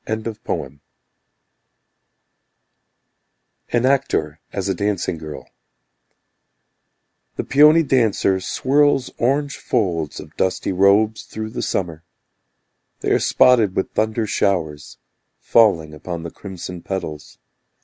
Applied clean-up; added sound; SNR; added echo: none; none; none; none.